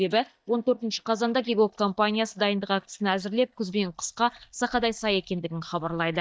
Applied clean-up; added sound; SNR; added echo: neural mask model DeepFilterNet 3.